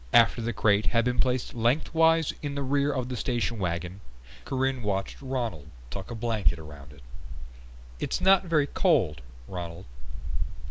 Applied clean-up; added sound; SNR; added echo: none; none; none; none.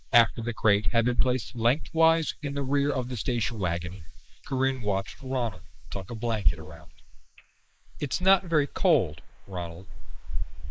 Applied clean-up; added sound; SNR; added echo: neural mask model Resemble Enhance denoiser.